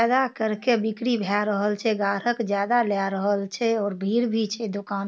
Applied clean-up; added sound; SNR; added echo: none; none; none; none.